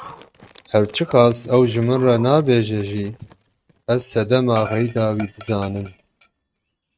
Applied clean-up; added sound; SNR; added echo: neural mask model RNNoise.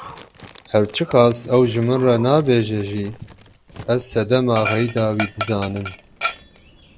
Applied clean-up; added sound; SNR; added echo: none; Dog; 13 dB; none.